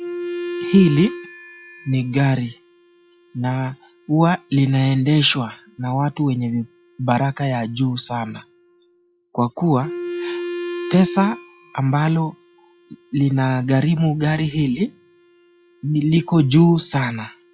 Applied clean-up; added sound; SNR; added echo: classical method log-MMSE.